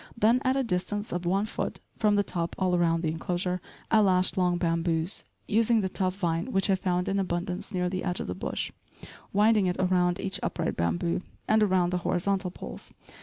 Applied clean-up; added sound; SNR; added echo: none; none; none; none.